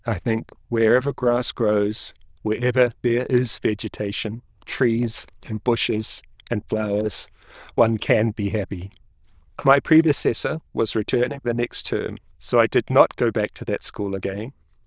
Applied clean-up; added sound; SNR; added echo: neural diffusion model UNIVERSE++.